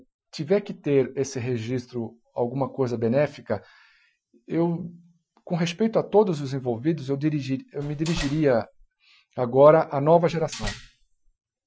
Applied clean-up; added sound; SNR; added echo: classical method Wiener filter.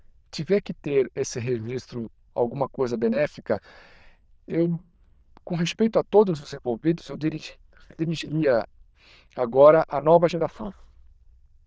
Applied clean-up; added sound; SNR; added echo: neural diffusion model UNIVERSE++.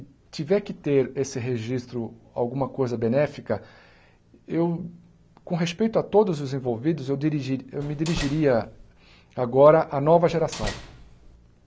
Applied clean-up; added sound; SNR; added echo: none; Slam; 12 dB; none.